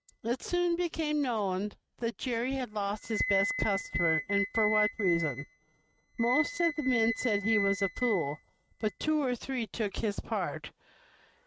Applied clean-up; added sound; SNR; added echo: neural mask model RNNoise.